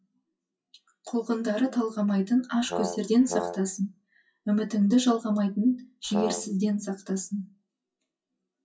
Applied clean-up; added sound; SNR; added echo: classical method WPE with log-MMSE.